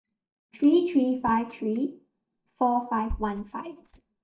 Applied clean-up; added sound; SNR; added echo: neural mask model DeepFilterNet 3.